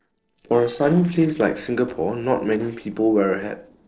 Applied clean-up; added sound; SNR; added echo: neural separator model SepFormer DNS4.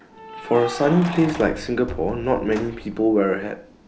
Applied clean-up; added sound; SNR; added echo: none; Keys jangling; 13 dB; none.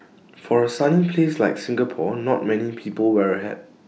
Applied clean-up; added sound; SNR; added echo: none; none; none; none.